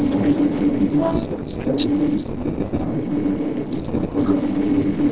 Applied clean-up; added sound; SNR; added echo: neural separator model SepFormer DNS4.